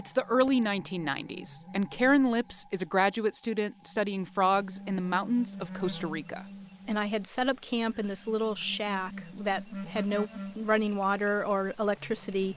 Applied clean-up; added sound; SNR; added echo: none; none; none; none.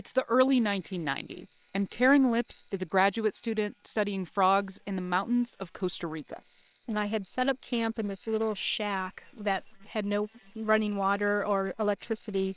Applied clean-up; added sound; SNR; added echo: neural separator model SepFormer WHAM!.